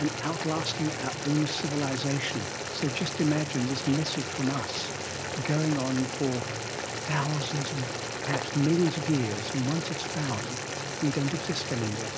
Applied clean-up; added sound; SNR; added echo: none; Boiling; 4 dB; none.